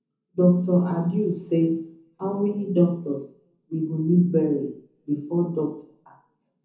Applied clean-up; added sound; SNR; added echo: none; none; none; reverberation time 0.6 s.